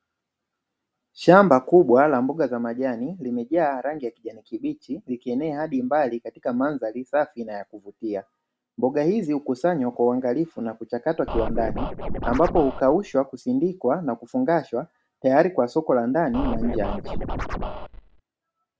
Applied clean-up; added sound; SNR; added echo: none; Scratching (performance technique); 4 dB; none.